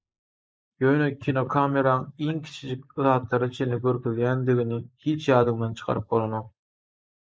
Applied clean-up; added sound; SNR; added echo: neural mask model Resemble Enhance denoiser.